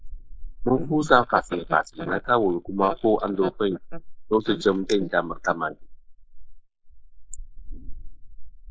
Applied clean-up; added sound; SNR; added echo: neural mask model Resemble Enhance denoiser.